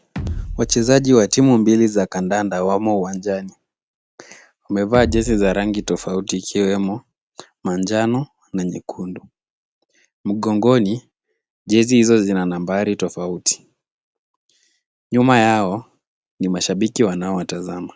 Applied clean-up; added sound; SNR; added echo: none; Bass drum; 10 dB; none.